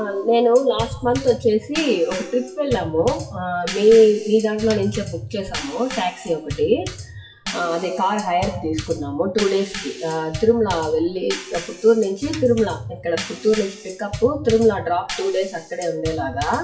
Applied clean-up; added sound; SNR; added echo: classical method WPE with log-MMSE.